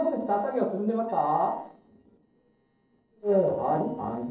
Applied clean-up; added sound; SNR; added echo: neural separator model SepFormer DNS4.